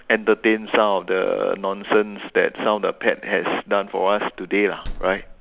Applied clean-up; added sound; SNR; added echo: none; Slam; 19 dB; none.